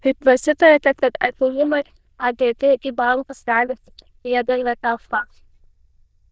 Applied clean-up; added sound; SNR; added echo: neural diffusion model UNIVERSE++.